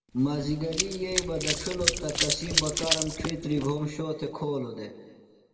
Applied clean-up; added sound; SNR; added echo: none; Run; 0 dB; reverberation time 1.6 s.